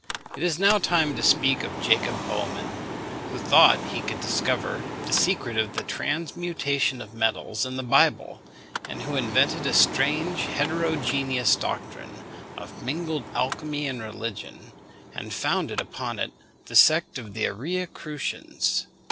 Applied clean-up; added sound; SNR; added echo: none; Mechanical fan; 9 dB; none.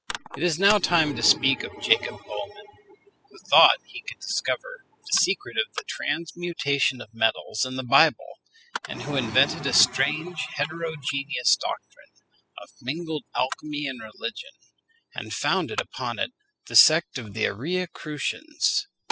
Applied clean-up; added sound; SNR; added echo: classical method spectral subtraction.